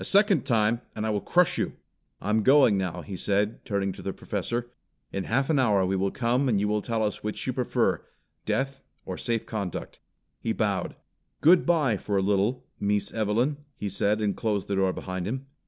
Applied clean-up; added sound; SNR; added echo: none; none; none; none.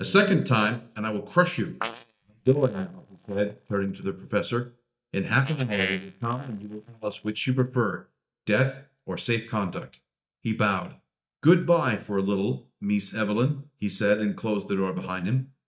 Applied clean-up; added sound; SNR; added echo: neural mask model DeepFilterNet 3.